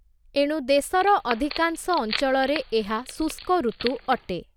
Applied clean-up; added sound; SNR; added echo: none; Wood; 12 dB; none.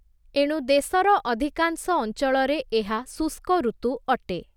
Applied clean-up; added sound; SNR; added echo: none; none; none; none.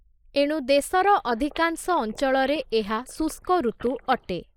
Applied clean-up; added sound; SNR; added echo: neural mask model Resemble Enhance denoiser.